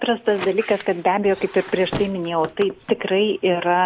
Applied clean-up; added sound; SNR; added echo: none; Squeak; 14 dB; none.